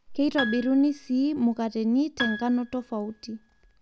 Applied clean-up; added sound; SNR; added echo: none; Piano; 11 dB; none.